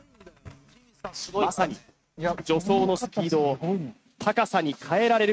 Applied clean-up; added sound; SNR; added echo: neural mask model RNNoise.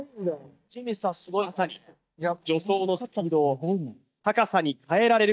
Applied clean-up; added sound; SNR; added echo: neural mask model DeepFilterNet 3.